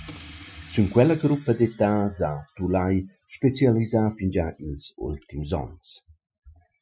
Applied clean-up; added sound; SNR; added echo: classical method Wiener filter.